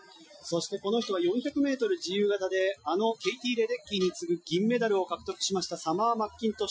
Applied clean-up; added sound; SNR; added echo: classical method Wiener filter.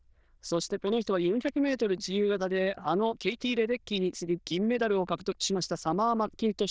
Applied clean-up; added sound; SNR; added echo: neural diffusion model UNIVERSE++.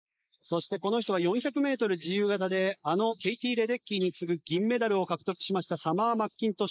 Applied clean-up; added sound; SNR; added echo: neural mask model Resemble Enhance denoiser.